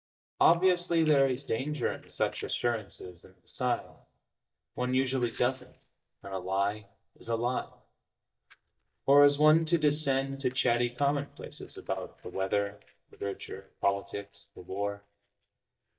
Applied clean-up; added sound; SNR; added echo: neural mask model DeepFilterNet 3.